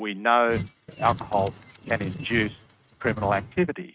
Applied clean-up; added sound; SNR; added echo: neural mask model RNNoise.